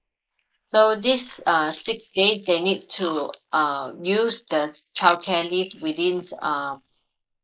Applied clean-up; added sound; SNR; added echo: neural mask model Resemble Enhance denoiser.